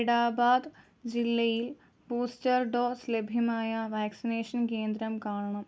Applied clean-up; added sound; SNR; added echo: none; none; none; none.